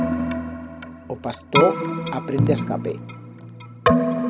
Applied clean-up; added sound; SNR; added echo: none; Keyboard (musical); -4 dB; none.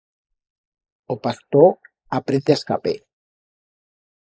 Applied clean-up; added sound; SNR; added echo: neural mask model Resemble Enhance denoiser.